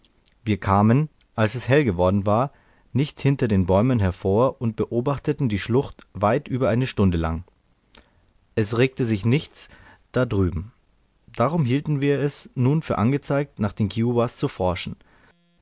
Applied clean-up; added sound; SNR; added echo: none; none; none; none.